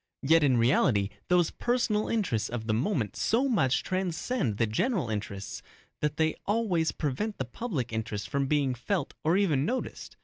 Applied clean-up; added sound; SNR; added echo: none; none; none; none.